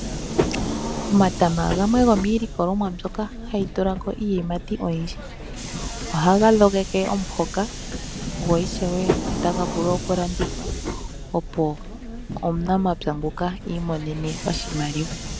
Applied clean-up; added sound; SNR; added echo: none; Subway, metro, underground; 6 dB; none.